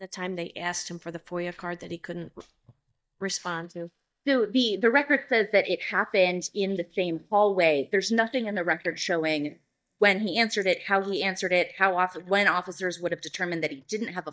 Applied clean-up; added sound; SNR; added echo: neural mask model DeepFilterNet 3.